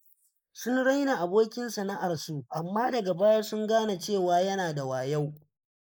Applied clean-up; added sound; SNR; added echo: neural mask model Resemble Enhance denoiser.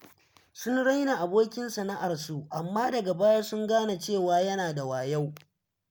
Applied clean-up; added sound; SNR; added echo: none; none; none; none.